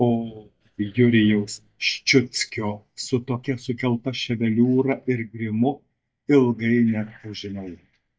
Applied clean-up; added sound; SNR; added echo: neural mask model DeepFilterNet 3.